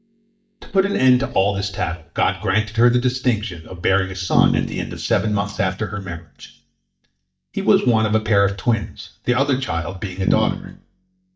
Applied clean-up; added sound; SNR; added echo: neural mask model DeepFilterNet 3.